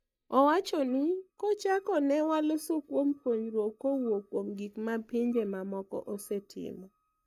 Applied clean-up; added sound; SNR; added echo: neural mask model DeepFilterNet 3.